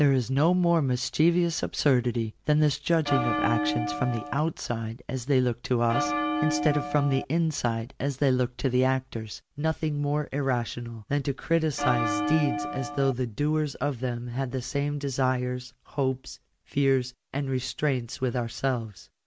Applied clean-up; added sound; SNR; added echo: none; Bell; 2 dB; none.